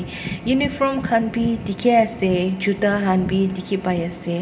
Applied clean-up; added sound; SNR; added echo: none; none; none; reverberation time 1.8 s.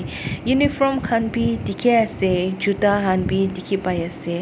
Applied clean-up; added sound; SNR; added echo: none; none; none; none.